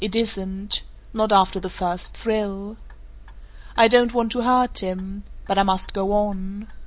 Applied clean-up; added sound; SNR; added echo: none; Clock; 15 dB; none.